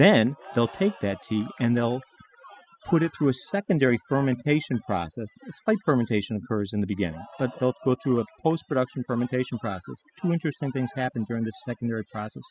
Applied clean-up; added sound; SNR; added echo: classical method spectral subtraction.